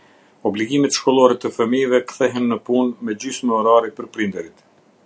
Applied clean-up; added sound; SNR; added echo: none; none; none; none.